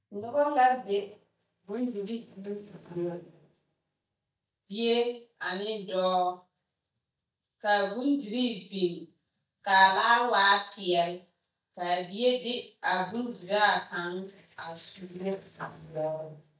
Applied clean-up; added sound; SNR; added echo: neural mask model DeepFilterNet 3.